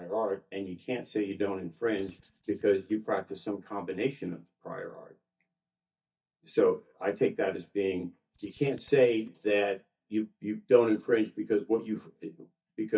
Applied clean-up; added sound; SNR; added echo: neural mask model DeepFilterNet 3.